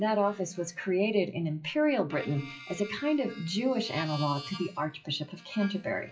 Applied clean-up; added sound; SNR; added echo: classical method WPE with log-MMSE.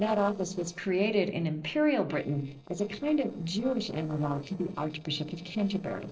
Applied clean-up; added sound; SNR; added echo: neural separator model SepFormer DNS4.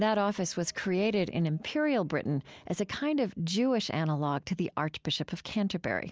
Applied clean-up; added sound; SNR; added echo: none; none; none; none.